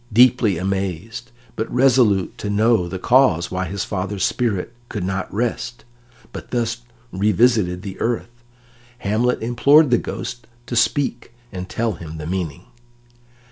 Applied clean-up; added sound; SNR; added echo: none; none; none; none.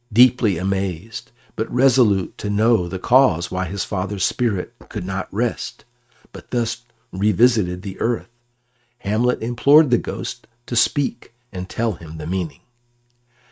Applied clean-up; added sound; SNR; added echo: neural mask model RNNoise.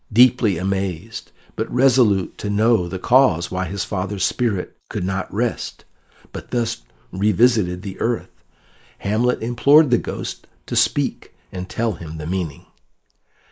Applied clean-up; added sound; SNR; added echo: neural mask model Resemble Enhance denoiser.